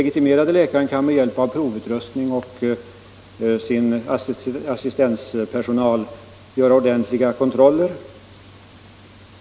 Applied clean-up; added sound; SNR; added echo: none; none; none; none.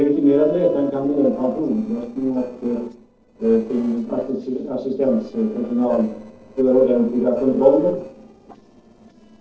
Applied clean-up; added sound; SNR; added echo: neural separator model SepFormer DNS4.